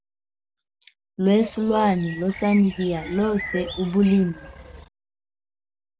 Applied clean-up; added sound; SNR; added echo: none; Bird; 12 dB; none.